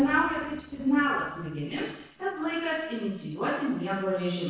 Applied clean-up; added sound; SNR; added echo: neural separator model SepFormer DNS4.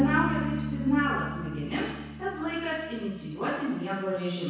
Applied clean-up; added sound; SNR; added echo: none; Bass guitar; 6 dB; reverberation time 1.0 s.